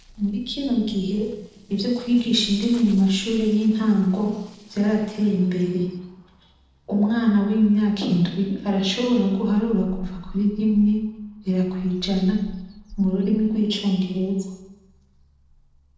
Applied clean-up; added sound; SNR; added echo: neural separator model SepFormer DNS4.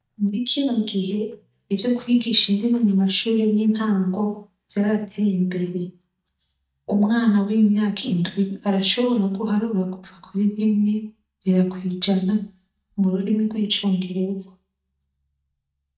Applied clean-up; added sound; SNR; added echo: neural mask model DeepFilterNet 3.